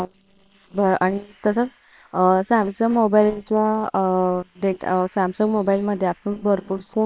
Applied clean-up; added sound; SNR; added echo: neural separator model SepFormer WHAM!.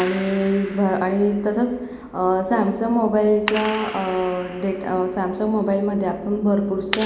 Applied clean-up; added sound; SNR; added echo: none; Clapping; 15 dB; none.